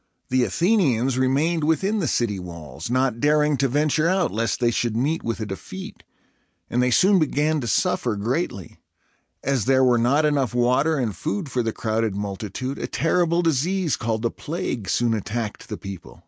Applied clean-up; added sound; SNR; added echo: none; none; none; none.